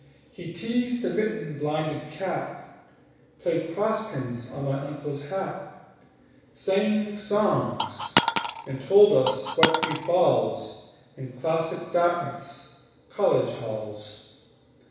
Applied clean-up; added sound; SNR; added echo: none; Coin (dropping); -2 dB; reverberation time 1.1 s.